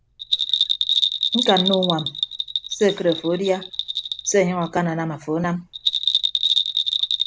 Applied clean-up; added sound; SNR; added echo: none; Bell; 0 dB; none.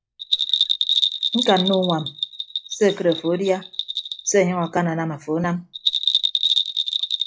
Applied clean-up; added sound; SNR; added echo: classical method log-MMSE.